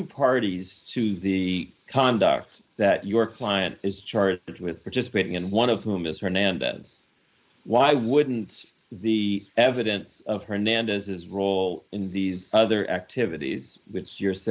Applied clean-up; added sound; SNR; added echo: neural mask model Resemble Enhance denoiser.